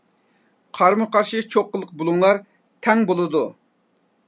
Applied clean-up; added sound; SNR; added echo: none; none; none; none.